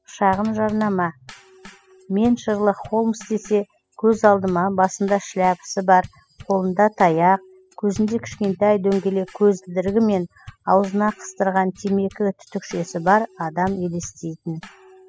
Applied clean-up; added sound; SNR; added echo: classical method spectral subtraction.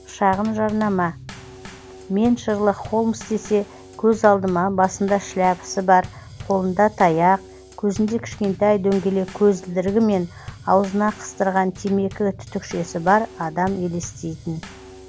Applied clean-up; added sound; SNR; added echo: none; Bass drum / Snare drum / Drum kit; 18 dB; none.